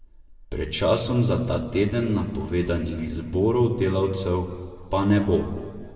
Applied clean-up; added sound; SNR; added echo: none; none; none; reverberation time 1.5 s.